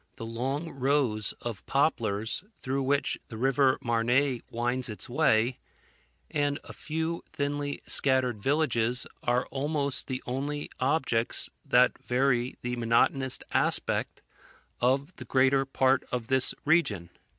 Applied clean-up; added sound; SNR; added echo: none; none; none; none.